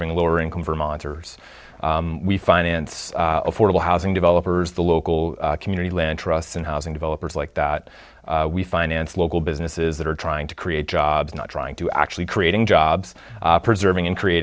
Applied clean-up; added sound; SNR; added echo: none; none; none; none.